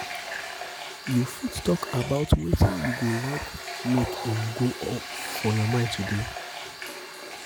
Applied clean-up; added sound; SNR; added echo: none; Water tap, faucet; 7 dB; none.